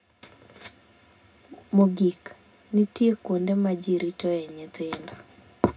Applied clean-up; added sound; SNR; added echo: none; none; none; reverberation time 0.2 s.